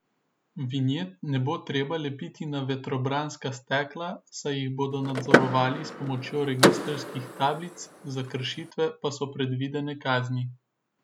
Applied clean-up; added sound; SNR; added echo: none; Door / Car; -3 dB; none.